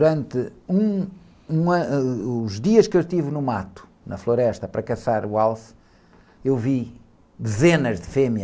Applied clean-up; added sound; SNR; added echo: none; none; none; none.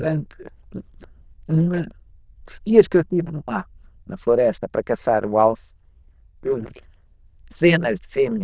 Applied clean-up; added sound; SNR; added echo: neural diffusion model UNIVERSE++.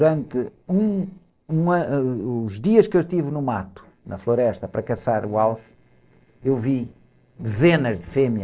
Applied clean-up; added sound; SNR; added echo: neural separator model SepFormer DNS4.